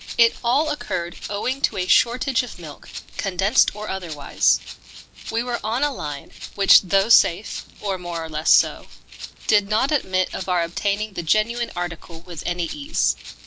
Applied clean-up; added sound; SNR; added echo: none; Rattle (instrument); 15 dB; none.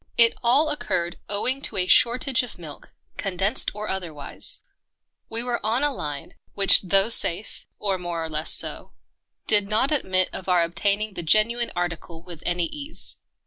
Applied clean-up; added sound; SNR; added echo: none; none; none; none.